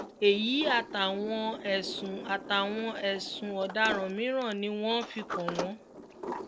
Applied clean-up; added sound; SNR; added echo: none; Sliding door; 10 dB; none.